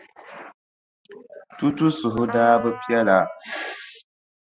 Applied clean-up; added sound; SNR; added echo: classical method Wiener filter.